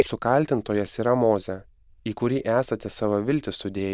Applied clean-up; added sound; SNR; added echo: neural diffusion model UNIVERSE++.